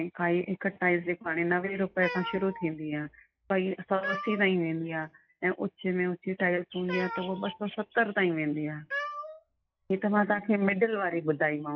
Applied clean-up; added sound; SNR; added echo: classical method log-MMSE.